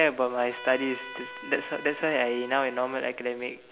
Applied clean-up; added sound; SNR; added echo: none; Trumpet; 14 dB; none.